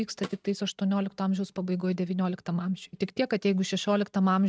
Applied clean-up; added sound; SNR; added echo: neural mask model RNNoise.